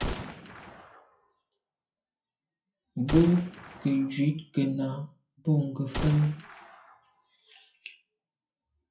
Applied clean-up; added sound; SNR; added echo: classical method WPE with log-MMSE.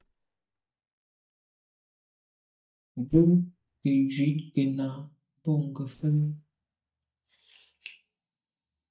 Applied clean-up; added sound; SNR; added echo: neural mask model DeepFilterNet 3.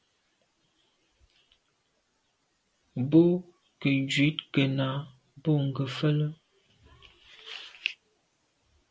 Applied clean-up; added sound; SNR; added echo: none; none; none; none.